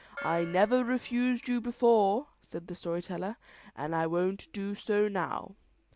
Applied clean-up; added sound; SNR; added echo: none; Gong; 19 dB; none.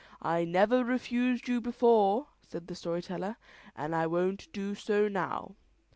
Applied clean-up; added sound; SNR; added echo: none; none; none; none.